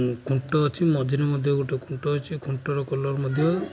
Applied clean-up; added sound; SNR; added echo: none; none; none; none.